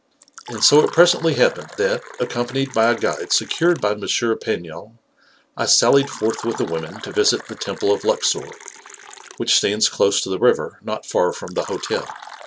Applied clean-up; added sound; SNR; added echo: none; Fill (with liquid); 18 dB; none.